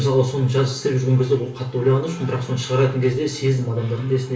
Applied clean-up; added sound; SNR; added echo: none; none; none; reverberation time 0.3 s.